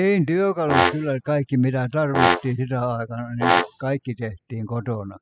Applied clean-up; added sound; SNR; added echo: classical method spectral subtraction.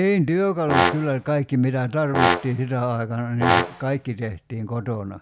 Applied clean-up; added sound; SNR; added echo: none; Brass instrument; 2 dB; none.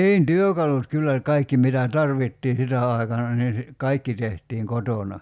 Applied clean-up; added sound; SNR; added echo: none; none; none; none.